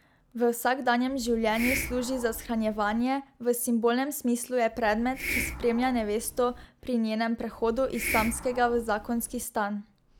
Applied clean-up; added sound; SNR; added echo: none; Hiss; 9 dB; none.